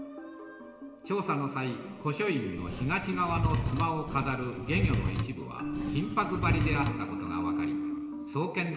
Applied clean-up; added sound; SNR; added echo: none; Wood / Tools; 0 dB; reverberation time 2.9 s.